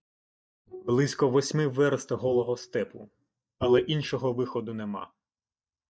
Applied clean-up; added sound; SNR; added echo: neural mask model DeepFilterNet 3.